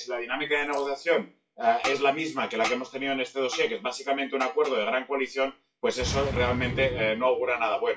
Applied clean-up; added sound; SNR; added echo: classical method WPE with log-MMSE.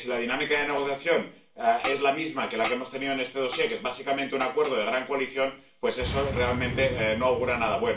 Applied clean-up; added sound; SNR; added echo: none; Boom; 11 dB; reverberation time 0.3 s.